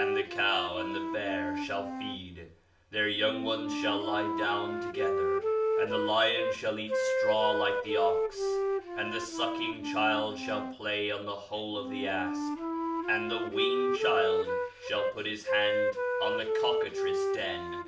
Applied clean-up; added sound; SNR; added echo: none; Wind instrument, woodwind instrument; -1 dB; reverberation time 0.4 s.